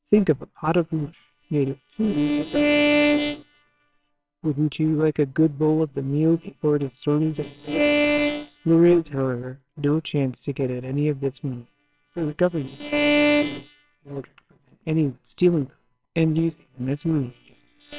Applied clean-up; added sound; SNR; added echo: neural separator model SepFormer WHAMR!.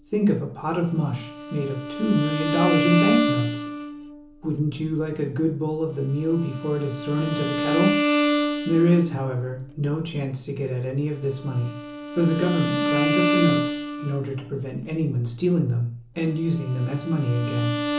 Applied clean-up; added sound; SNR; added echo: none; Bowed string instrument; 3 dB; reverberation time 0.8 s.